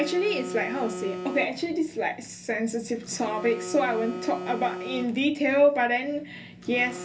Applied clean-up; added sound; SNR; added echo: none; Telephone; 11 dB; reverberation time 0.3 s.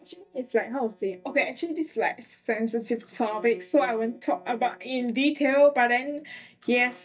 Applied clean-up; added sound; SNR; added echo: neural mask model DeepFilterNet 3.